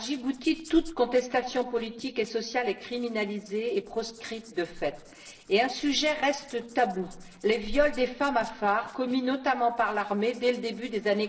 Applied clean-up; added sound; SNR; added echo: neural separator model SepFormer DNS4.